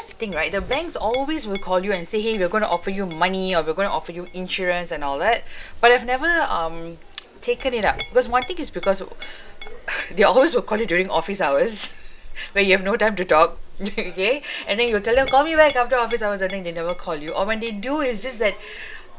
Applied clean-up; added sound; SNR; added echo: none; Chink, clink; 11 dB; none.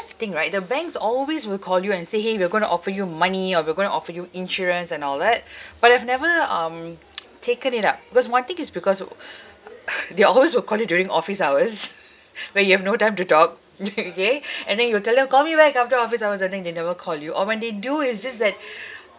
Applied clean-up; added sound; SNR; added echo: none; none; none; none.